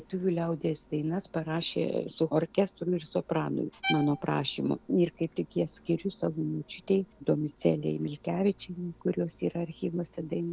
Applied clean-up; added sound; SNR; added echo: none; Bowed string instrument; 11 dB; none.